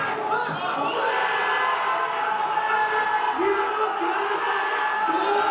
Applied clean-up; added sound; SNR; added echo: none; Wind instrument, woodwind instrument; 10 dB; reverberation time 0.9 s.